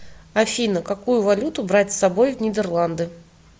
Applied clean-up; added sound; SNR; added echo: none; none; none; none.